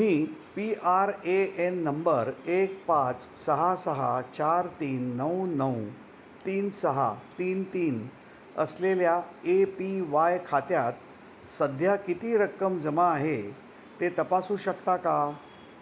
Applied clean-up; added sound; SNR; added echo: none; none; none; none.